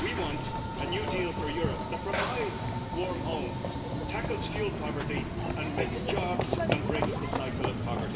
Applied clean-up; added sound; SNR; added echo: none; Run / Train; -4 dB; reverberation time 1.6 s.